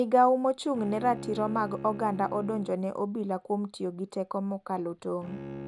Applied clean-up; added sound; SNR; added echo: none; Bowed string instrument; 14 dB; none.